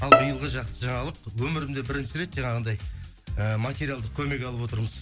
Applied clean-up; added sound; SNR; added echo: none; Bowed string instrument; -5 dB; none.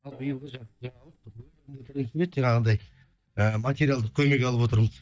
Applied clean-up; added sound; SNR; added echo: neural mask model DeepFilterNet 3.